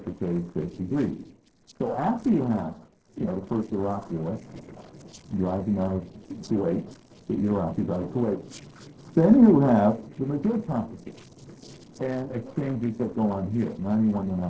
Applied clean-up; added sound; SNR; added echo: neural separator model SepFormer DNS4.